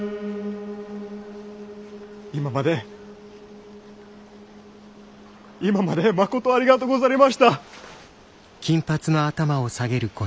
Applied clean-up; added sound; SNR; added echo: none; Piano; 15 dB; none.